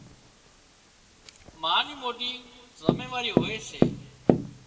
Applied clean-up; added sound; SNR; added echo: none; Tap; -4 dB; reverberation time 1.2 s.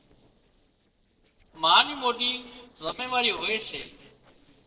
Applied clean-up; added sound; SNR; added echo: neural separator model SepFormer DNS4.